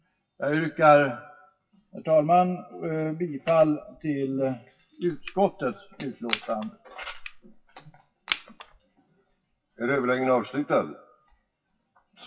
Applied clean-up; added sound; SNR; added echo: classical method WPE with log-MMSE.